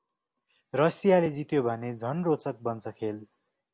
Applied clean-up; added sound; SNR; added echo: none; none; none; none.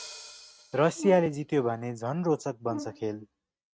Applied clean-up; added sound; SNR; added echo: neural mask model RNNoise.